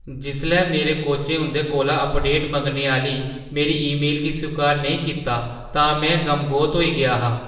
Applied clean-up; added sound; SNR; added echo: none; none; none; reverberation time 0.9 s.